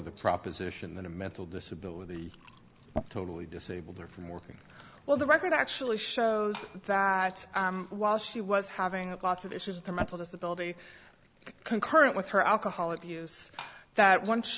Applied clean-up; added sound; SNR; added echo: none; Liquid; 18 dB; none.